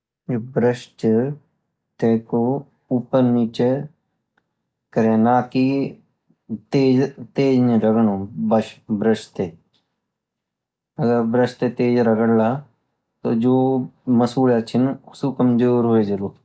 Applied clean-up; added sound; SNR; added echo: none; none; none; none.